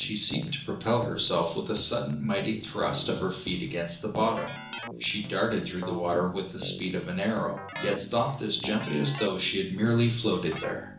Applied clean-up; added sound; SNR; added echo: none; Keyboard (musical); 12 dB; reverberation time 0.7 s.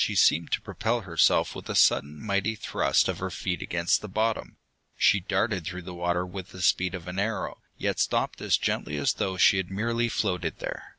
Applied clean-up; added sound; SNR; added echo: none; none; none; none.